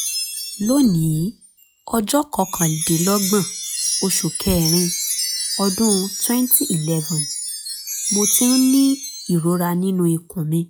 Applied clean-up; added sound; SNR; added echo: classical method log-MMSE.